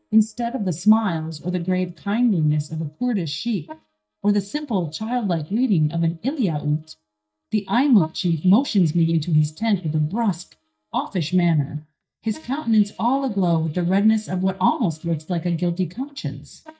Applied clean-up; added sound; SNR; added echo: neural mask model DeepFilterNet 3.